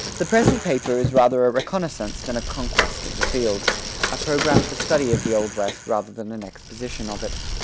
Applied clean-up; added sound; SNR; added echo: none; Thump, thud + Bicycle; 2 dB; none.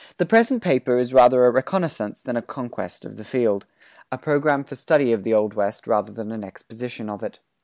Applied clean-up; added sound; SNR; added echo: none; none; none; none.